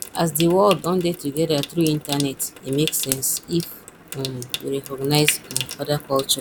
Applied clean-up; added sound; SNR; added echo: none; Trickle, dribble / Sink (filling or washing) / Water tap, faucet; 10 dB; none.